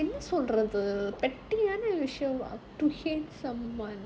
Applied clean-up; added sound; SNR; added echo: none; none; none; none.